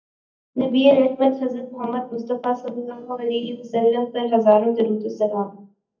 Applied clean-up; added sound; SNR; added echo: neural mask model DeepFilterNet 3.